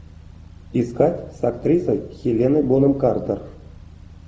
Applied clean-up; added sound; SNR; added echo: none; none; none; none.